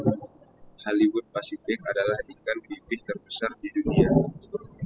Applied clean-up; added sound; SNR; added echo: classical method spectral subtraction.